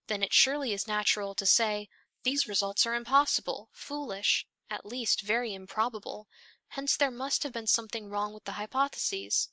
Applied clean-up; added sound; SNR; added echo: neural mask model Resemble Enhance denoiser.